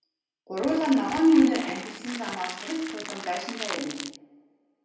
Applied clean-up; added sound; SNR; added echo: none; Crackle; 11 dB; reverberation time 0.9 s.